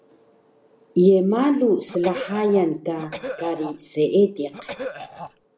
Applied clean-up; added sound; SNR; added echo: none; Cough; 12 dB; none.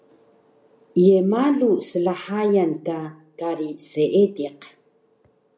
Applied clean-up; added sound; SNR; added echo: none; none; none; none.